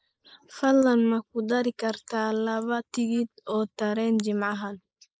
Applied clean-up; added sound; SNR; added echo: neural mask model Resemble Enhance denoiser.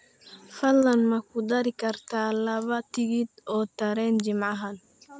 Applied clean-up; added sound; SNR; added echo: none; none; none; none.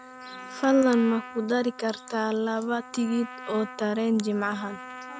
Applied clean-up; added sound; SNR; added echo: none; Trumpet; 16 dB; none.